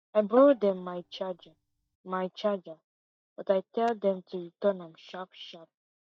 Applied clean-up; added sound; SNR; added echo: neural mask model DeepFilterNet 3.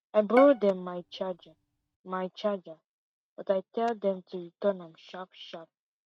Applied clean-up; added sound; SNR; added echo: neural mask model RNNoise.